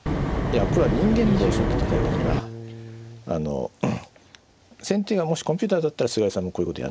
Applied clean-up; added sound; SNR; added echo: none; Wind; -2 dB; none.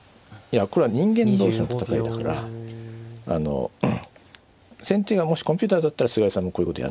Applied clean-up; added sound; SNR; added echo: none; none; none; none.